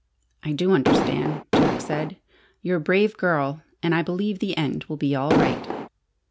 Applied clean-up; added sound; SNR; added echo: none; Explosion; -3 dB; none.